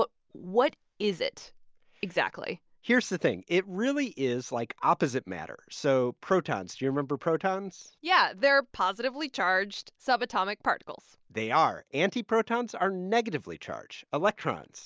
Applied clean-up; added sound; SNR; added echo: none; none; none; none.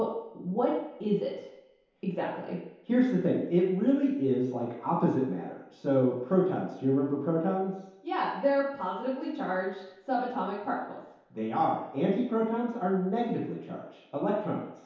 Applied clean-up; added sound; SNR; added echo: none; none; none; reverberation time 0.8 s.